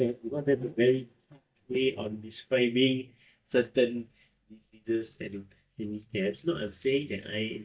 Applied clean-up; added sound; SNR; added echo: neural mask model DeepFilterNet 3.